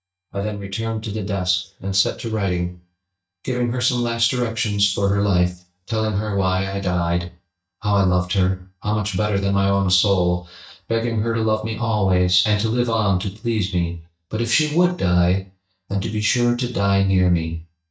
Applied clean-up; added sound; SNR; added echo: neural mask model DeepFilterNet 3.